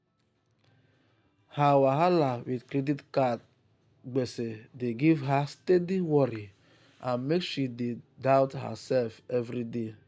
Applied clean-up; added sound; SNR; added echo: none; none; none; none.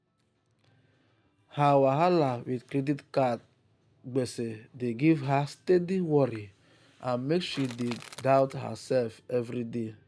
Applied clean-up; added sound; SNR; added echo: none; Crushing / Wood; 18 dB; none.